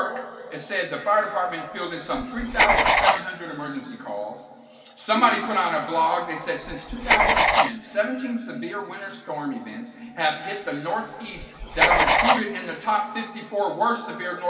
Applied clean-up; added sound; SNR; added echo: none; Writing; -2 dB; reverberation time 2.5 s.